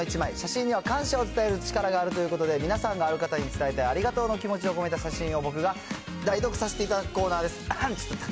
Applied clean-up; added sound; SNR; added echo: none; none; none; none.